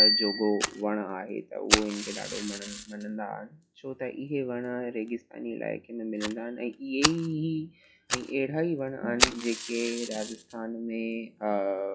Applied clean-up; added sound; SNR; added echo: classical method log-MMSE.